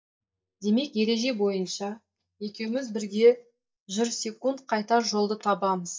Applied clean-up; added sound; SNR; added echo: neural mask model DeepFilterNet 3.